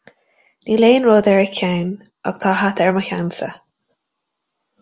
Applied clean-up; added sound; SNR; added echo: none; none; none; none.